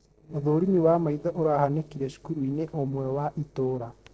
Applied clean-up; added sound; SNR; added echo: neural separator model SepFormer DNS4.